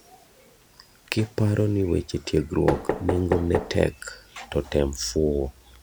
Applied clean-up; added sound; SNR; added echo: none; Knock; 8 dB; none.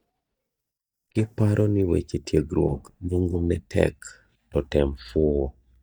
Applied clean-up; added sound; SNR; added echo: neural mask model DeepFilterNet 3.